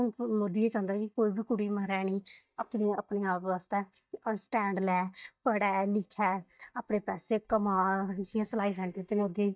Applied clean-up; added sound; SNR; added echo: neural mask model DeepFilterNet 3.